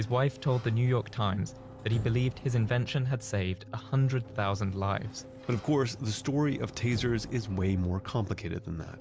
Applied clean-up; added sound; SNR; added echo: none; Sliding door; 17 dB; none.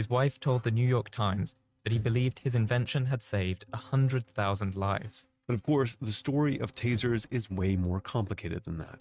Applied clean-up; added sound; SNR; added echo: neural mask model RNNoise.